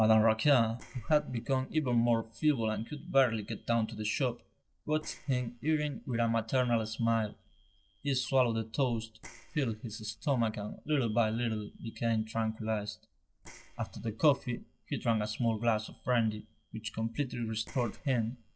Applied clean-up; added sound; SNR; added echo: neural separator model SepFormer DNS4.